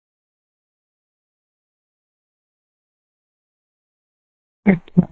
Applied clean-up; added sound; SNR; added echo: neural mask model DeepFilterNet 3.